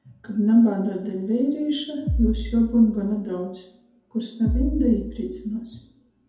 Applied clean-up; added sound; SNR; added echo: none; Bass drum; 6 dB; reverberation time 2.1 s.